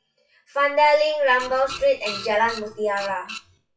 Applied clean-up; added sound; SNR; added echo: classical method WPE with log-MMSE.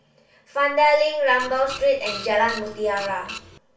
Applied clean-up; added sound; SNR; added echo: none; Printer; 14 dB; reverberation time 0.2 s.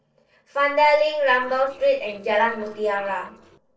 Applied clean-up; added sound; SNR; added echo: neural separator model SepFormer DNS4.